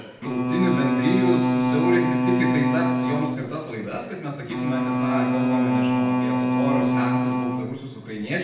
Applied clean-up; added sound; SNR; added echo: none; Bowed string instrument; -4 dB; reverberation time 0.9 s.